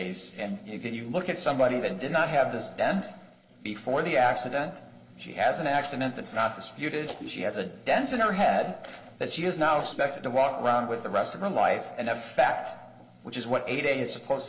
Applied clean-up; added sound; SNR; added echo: neural separator model SepFormer DNS4.